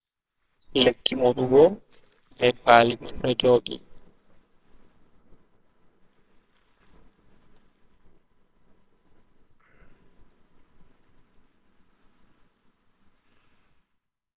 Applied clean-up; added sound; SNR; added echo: neural separator model SepFormer WHAMR!.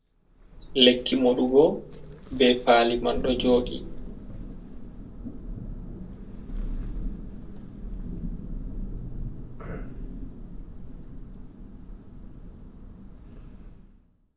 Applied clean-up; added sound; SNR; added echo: none; Thunder; 8 dB; reverberation time 0.2 s.